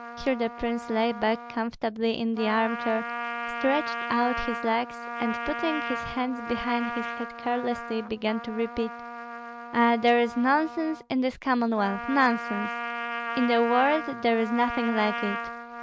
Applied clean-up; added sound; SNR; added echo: none; Trumpet; 8 dB; none.